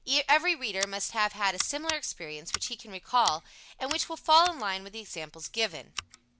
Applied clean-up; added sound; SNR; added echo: none; Scissors; 12 dB; none.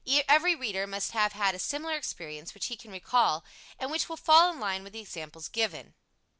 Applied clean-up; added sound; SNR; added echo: none; none; none; none.